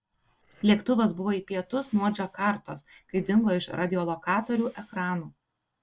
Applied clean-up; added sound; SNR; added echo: neural separator model SepFormer DNS4.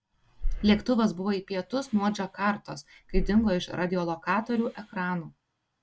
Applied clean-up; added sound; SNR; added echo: none; Breathing; 8 dB; none.